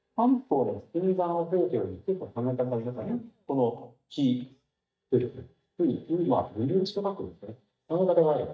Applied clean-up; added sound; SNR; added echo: neural mask model DeepFilterNet 3.